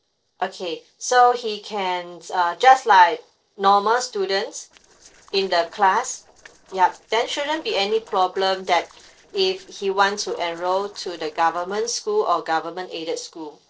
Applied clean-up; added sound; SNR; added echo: neural separator model SepFormer DNS4.